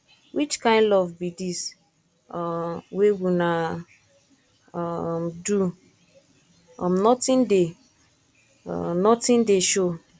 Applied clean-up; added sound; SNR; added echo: none; none; none; none.